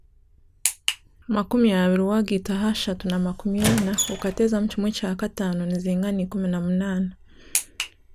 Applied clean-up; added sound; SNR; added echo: none; Squeak; 4 dB; none.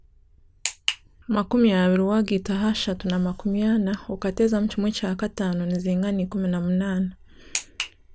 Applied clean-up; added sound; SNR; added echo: none; none; none; none.